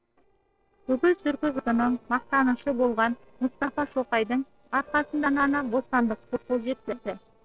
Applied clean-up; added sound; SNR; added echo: neural separator model SepFormer DNS4.